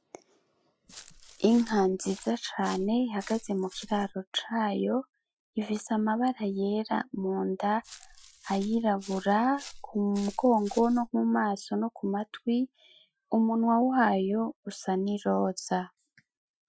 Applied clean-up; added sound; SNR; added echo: classical method Wiener filter.